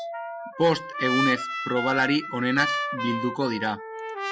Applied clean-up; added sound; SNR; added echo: classical method Wiener filter.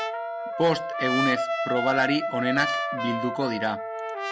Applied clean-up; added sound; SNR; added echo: none; Wind instrument, woodwind instrument + Trumpet; 1 dB; none.